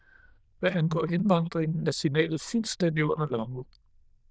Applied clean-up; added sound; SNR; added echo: neural diffusion model UNIVERSE++.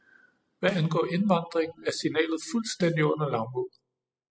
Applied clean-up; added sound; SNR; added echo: classical method spectral subtraction.